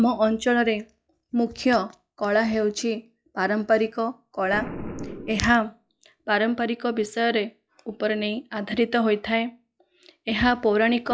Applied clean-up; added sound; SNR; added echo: classical method log-MMSE.